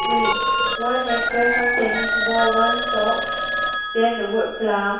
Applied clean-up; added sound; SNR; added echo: none; Telephone; 0 dB; reverberation time 0.7 s.